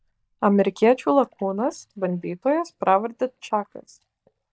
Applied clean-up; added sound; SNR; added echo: neural mask model DeepFilterNet 3.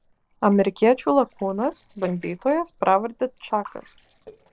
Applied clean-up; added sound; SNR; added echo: neural separator model SepFormer DNS4.